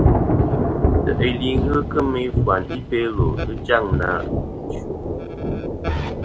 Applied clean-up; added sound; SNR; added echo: none; Thunder / Rain; -3 dB; none.